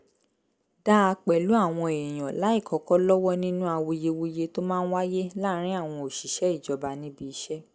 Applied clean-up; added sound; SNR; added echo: none; none; none; none.